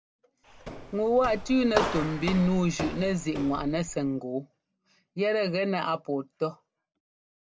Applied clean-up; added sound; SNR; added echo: none; Walk, footsteps; 6 dB; none.